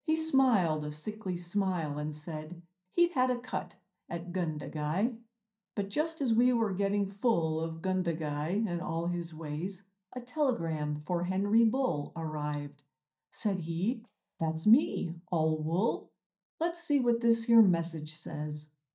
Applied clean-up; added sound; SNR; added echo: neural mask model DeepFilterNet 3.